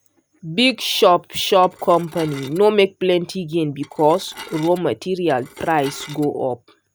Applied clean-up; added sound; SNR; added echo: none; Dishes, pots, and pans / Glass; 20 dB; none.